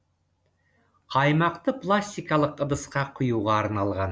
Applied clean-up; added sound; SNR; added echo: none; none; none; none.